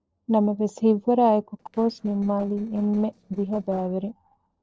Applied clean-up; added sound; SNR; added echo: neural separator model SepFormer DNS4.